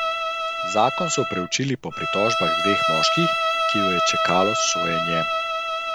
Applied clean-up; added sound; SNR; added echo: none; Bowed string instrument; -2 dB; none.